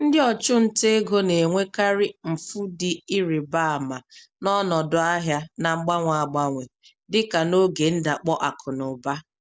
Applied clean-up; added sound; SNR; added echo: none; none; none; none.